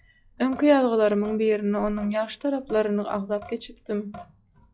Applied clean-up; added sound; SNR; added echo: classical method log-MMSE.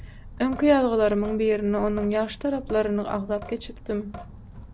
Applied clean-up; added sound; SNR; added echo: none; Drip / Sink (filling or washing); 15 dB; none.